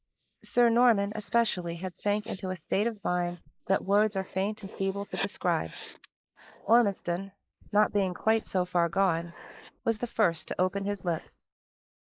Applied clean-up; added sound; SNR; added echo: neural mask model Resemble Enhance denoiser.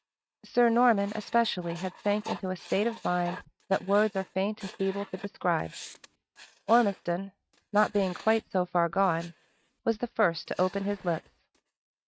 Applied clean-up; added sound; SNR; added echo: neural mask model RNNoise.